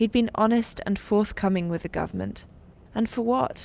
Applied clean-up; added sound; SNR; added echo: none; none; none; none.